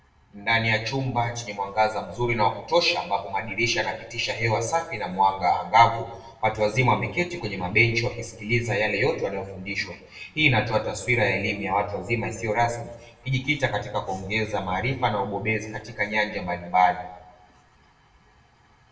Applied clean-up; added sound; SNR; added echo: none; none; none; reverberation time 0.6 s.